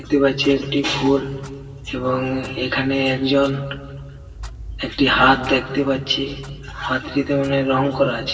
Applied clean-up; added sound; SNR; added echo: none; Clock; 17 dB; reverberation time 1.7 s.